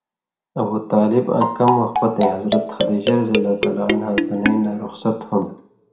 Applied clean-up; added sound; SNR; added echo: none; Marimba, xylophone; 3 dB; reverberation time 0.4 s.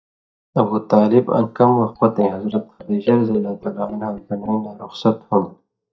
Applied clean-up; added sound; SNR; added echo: neural mask model DeepFilterNet 3.